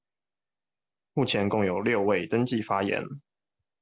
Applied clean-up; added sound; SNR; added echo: none; none; none; none.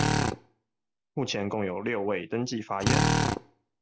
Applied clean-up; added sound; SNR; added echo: none; Drill; -3 dB; none.